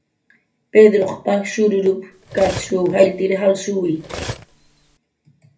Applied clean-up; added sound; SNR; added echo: none; Cutlery, silverware; 14 dB; reverberation time 0.3 s.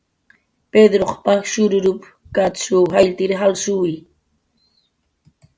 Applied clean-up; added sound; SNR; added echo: none; none; none; none.